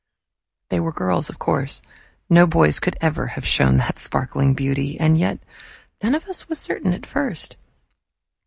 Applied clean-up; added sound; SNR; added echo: none; none; none; none.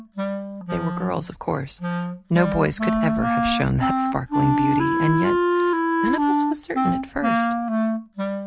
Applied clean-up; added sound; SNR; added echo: none; Wind instrument, woodwind instrument; -3 dB; none.